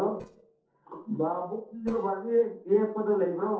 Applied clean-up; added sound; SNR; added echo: neural separator model SepFormer DNS4.